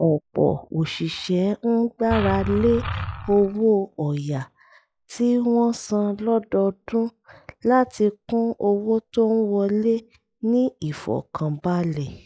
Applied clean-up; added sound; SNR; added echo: classical method log-MMSE.